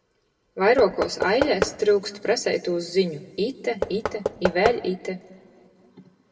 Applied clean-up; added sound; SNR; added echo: none; Knock / Wood; 6 dB; reverberation time 1.6 s.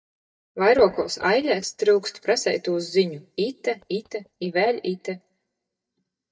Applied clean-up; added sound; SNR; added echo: neural mask model DeepFilterNet 3.